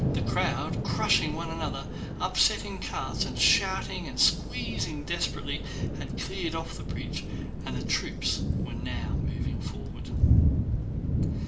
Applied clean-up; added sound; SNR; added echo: none; Thunder / Rain; -2 dB; reverberation time 0.5 s.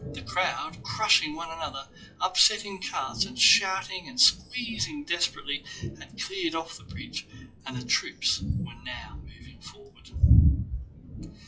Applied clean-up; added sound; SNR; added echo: classical method WPE with log-MMSE.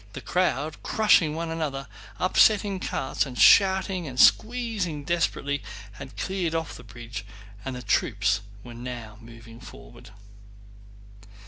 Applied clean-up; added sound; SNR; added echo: none; none; none; none.